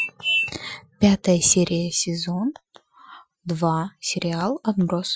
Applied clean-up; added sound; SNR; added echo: classical method Wiener filter.